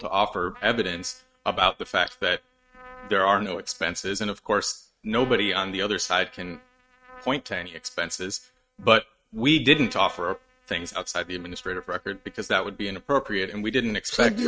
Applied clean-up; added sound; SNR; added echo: neural mask model RNNoise.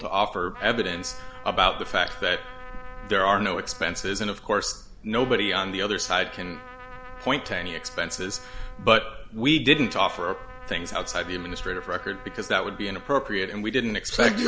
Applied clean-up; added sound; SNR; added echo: none; Trumpet; 18 dB; none.